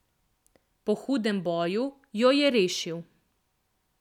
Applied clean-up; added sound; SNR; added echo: none; none; none; none.